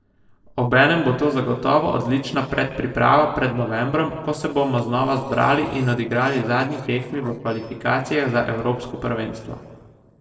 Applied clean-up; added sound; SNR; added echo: neural separator model SepFormer DNS4.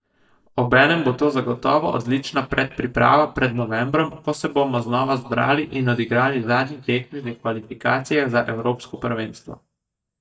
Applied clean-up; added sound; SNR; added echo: neural mask model DeepFilterNet 3.